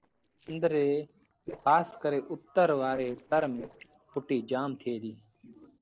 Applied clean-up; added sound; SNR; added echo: neural separator model SepFormer DNS4.